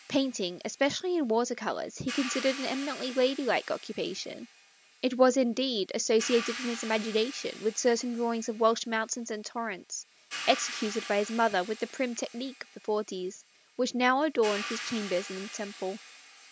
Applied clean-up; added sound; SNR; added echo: none; Hi-hat; 14 dB; none.